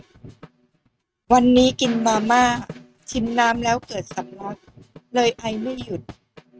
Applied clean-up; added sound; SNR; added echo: neural mask model RNNoise.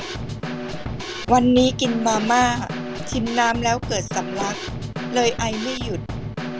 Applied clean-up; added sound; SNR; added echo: none; Snare drum / Drum kit; 6 dB; none.